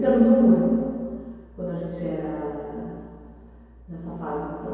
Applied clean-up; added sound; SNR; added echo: none; none; none; reverberation time 2.2 s.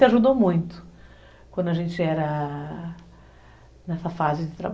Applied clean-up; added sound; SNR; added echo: none; none; none; none.